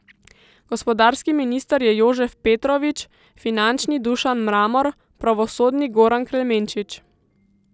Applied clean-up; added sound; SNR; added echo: none; none; none; none.